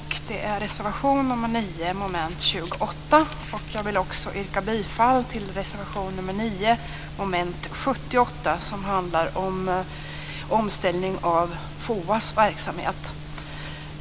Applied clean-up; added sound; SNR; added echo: none; none; none; none.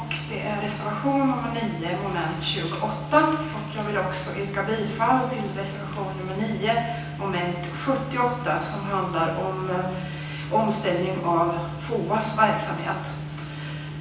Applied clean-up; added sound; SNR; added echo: none; none; none; reverberation time 0.9 s.